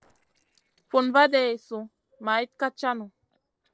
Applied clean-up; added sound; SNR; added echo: neural separator model SepFormer DNS4.